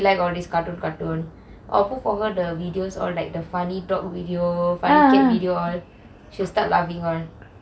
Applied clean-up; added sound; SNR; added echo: none; none; none; none.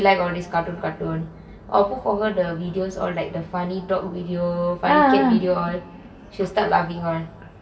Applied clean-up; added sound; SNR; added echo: none; none; none; reverberation time 1.0 s.